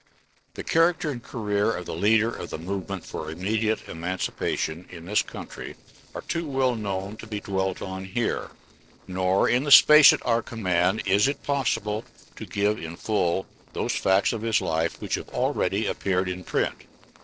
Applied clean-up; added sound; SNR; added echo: neural separator model SepFormer DNS4.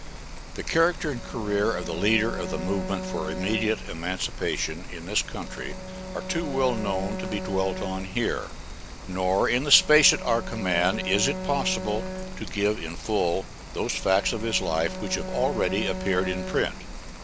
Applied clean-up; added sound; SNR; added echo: none; Rain + Bowed string instrument; 7 dB; none.